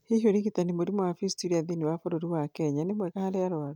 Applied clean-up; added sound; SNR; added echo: none; none; none; none.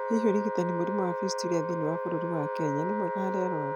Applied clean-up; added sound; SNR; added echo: none; Wind instrument, woodwind instrument; 2 dB; none.